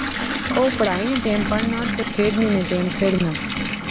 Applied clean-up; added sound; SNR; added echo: none; Bathtub (filling or washing) / Water tap, faucet; 3 dB; none.